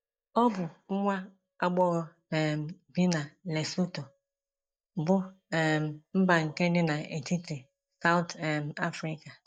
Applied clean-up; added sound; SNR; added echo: neural mask model DeepFilterNet 3.